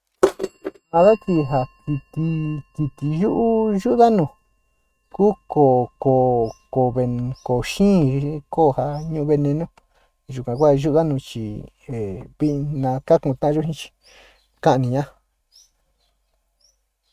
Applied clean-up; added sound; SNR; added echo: neural mask model RNNoise.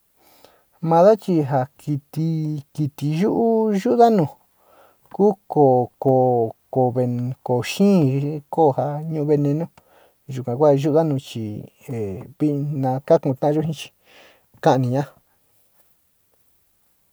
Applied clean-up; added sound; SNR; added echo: none; none; none; none.